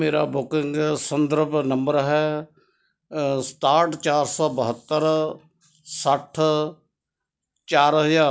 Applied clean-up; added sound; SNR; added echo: none; none; none; none.